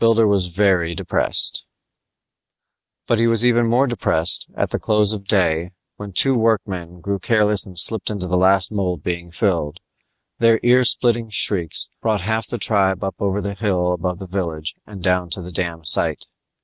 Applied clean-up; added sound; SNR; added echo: none; none; none; none.